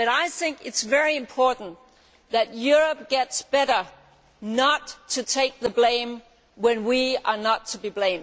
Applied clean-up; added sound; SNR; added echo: none; none; none; none.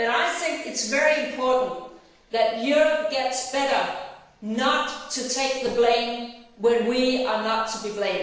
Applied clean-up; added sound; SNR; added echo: none; none; none; reverberation time 1.0 s.